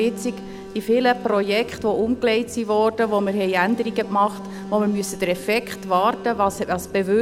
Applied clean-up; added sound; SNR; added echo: none; Alarm; 15 dB; none.